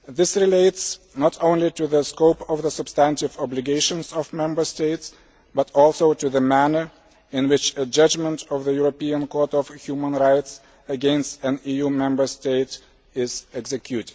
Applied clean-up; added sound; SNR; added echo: none; none; none; none.